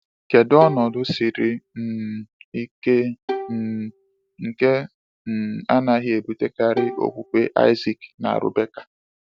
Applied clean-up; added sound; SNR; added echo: none; Bowed string instrument; 12 dB; none.